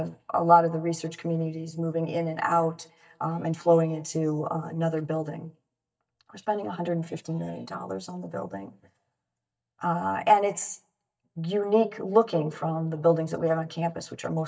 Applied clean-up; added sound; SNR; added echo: neural mask model DeepFilterNet 3.